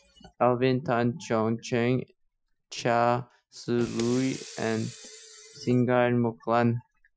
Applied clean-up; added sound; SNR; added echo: classical method Wiener filter.